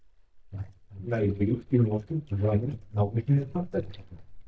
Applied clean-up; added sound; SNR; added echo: neural mask model DeepFilterNet 3.